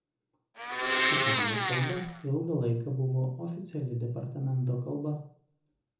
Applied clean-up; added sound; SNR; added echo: none; Domestic sounds, home sounds; -4 dB; reverberation time 0.5 s.